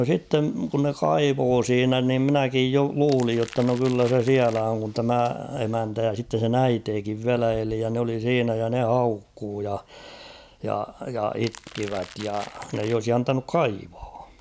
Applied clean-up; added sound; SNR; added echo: none; Crackle; 17 dB; none.